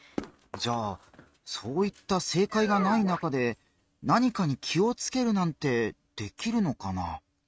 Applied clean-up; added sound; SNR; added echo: neural mask model RNNoise.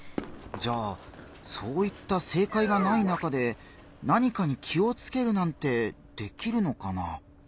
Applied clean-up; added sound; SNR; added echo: none; Run; 18 dB; none.